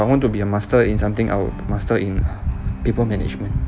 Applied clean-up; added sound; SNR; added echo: none; Bowed string instrument; 18 dB; none.